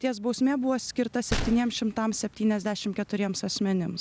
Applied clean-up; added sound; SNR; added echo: none; Gunshot, gunfire; 10 dB; none.